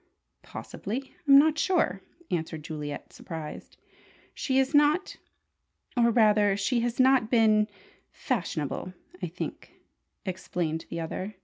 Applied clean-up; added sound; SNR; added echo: none; none; none; none.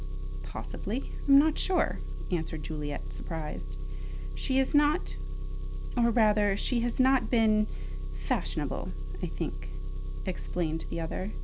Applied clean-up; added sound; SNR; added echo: none; Engine; 1 dB; none.